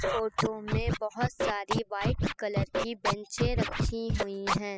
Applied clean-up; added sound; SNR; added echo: classical method spectral subtraction.